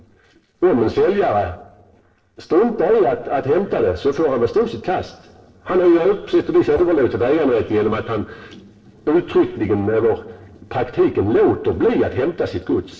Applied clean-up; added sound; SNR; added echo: neural separator model SepFormer DNS4.